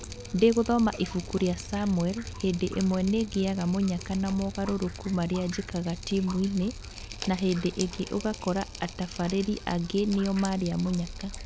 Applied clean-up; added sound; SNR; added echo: none; Drip; 12 dB; none.